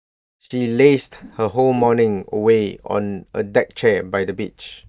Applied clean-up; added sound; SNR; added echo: neural mask model DeepFilterNet 3.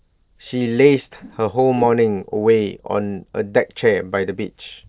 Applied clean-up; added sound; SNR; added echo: neural separator model SepFormer DNS4.